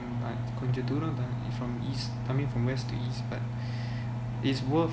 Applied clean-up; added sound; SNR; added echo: none; Engine; 0 dB; none.